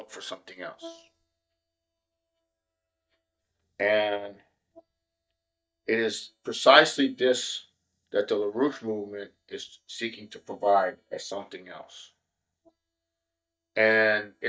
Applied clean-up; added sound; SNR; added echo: neural mask model DeepFilterNet 3.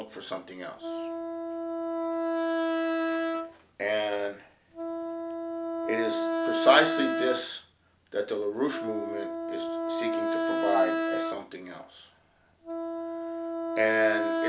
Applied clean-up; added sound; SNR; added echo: none; Wind instrument, woodwind instrument; 0 dB; none.